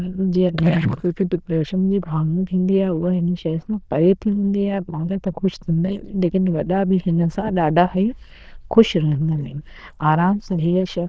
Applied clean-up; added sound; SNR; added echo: neural diffusion model UNIVERSE++.